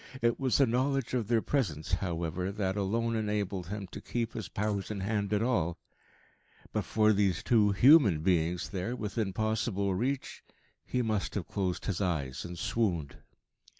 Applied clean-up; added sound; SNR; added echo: neural mask model Resemble Enhance denoiser.